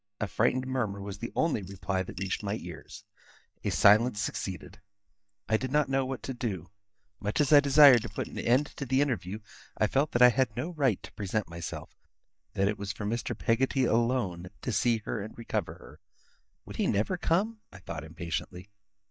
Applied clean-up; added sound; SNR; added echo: neural mask model DeepFilterNet 3.